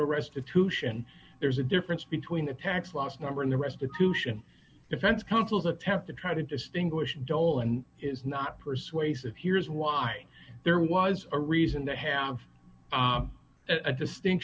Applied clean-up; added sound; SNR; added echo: none; none; none; none.